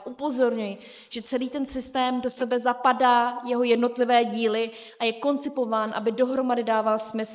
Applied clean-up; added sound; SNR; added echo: neural mask model Resemble Enhance denoiser.